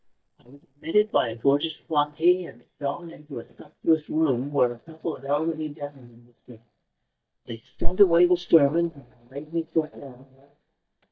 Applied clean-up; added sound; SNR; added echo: neural mask model DeepFilterNet 3.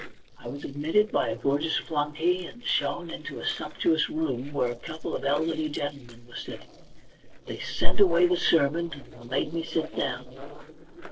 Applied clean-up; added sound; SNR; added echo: neural separator model SepFormer DNS4.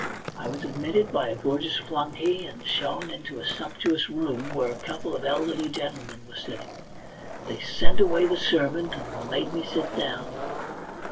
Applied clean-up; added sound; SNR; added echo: none; Skateboard; 14 dB; reverberation time 0.1 s.